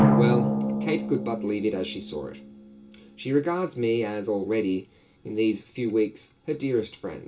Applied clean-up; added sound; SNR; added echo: none; Drum; 1 dB; reverberation time 0.2 s.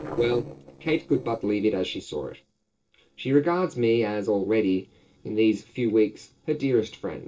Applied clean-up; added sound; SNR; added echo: neural separator model SepFormer DNS4.